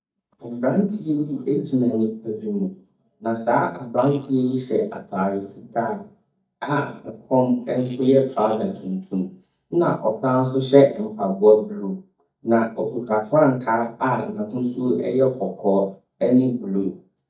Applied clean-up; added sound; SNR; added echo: neural mask model DeepFilterNet 3.